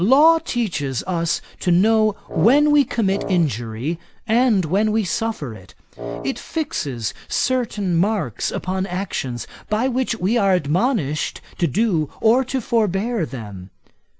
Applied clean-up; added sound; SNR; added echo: none; Wind instrument, woodwind instrument; 11 dB; none.